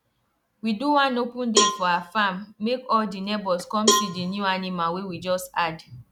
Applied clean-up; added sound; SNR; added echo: none; Cowbell; 2 dB; none.